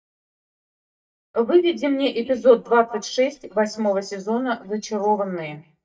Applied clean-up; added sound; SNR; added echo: neural mask model DeepFilterNet 3.